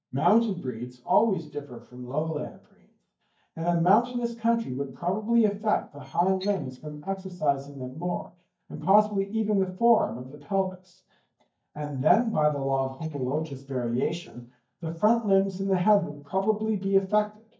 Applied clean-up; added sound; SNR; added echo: neural mask model DeepFilterNet 3.